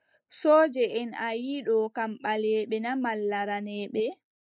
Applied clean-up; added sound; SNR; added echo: neural mask model Resemble Enhance denoiser.